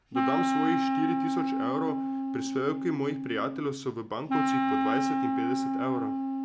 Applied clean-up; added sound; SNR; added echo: none; Wind instrument, woodwind instrument; -4 dB; none.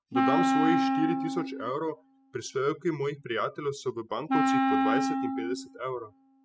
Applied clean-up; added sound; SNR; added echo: classical method spectral subtraction.